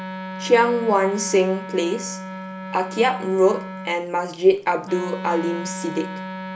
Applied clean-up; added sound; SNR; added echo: none; Wind instrument, woodwind instrument; 11 dB; none.